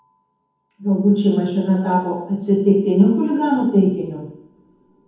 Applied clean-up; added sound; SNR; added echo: none; none; none; reverberation time 1.2 s.